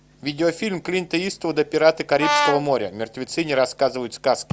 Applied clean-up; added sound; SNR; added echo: none; Brass instrument; 1 dB; none.